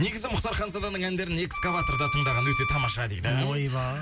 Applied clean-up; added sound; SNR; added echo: none; Wind instrument, woodwind instrument; 4 dB; none.